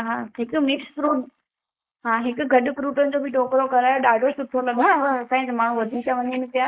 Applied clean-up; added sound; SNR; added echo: neural mask model Resemble Enhance denoiser.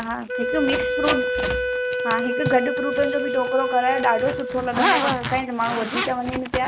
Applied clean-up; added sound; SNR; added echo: none; Zipper (clothing) + Wind instrument, woodwind instrument; 0 dB; none.